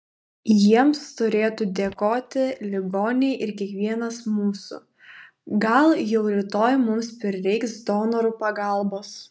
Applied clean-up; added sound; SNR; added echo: neural mask model DeepFilterNet 3.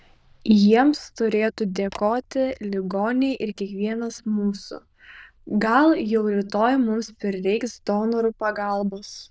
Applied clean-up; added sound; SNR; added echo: neural diffusion model UNIVERSE++.